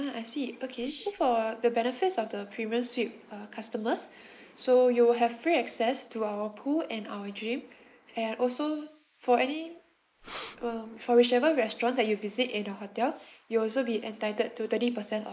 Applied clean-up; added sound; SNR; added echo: neural mask model Resemble Enhance denoiser.